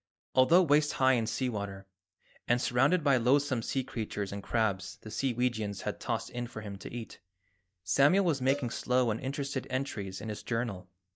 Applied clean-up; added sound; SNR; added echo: neural mask model DeepFilterNet 3.